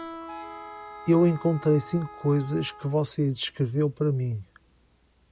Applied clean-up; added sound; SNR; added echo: none; Wind instrument, woodwind instrument + Guitar; 17 dB; none.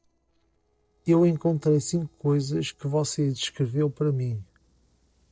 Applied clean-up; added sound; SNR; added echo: neural separator model SepFormer DNS4.